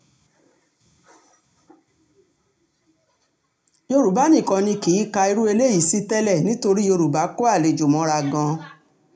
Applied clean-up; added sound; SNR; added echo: none; none; none; reverberation time 0.3 s.